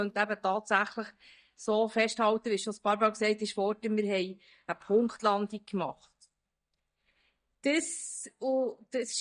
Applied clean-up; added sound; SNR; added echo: neural mask model DeepFilterNet 3.